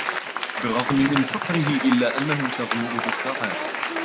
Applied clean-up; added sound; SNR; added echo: none; Applause / Crowd; 3 dB; none.